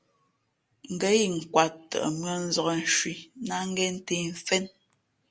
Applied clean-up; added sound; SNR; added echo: none; none; none; none.